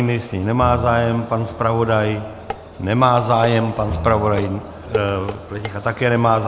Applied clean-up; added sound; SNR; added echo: none; Dishes, pots, and pans + Bowed string instrument; 12 dB; none.